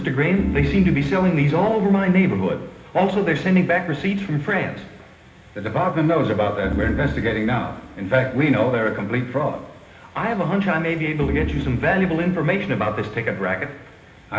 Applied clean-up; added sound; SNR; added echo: none; Organ; 9 dB; reverberation time 1.1 s.